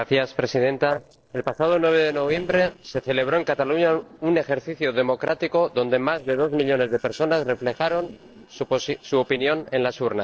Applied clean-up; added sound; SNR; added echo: neural separator model SepFormer DNS4.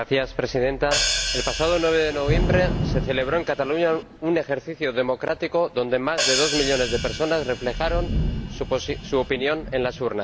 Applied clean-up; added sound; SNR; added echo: none; Thunder / Rain + Hi-hat; 4 dB; none.